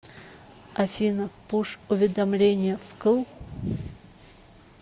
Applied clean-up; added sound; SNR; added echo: none; none; none; none.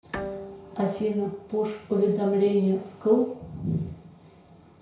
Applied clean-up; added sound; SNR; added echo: none; Bowed string instrument; 16 dB; reverberation time 0.5 s.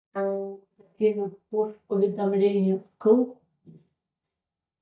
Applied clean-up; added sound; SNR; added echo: neural mask model DeepFilterNet 3.